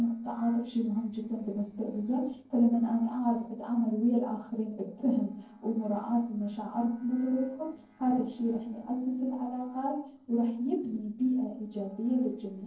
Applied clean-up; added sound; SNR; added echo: neural separator model SepFormer DNS4.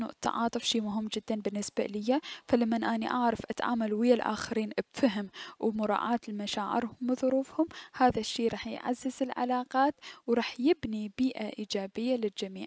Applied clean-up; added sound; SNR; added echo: none; none; none; none.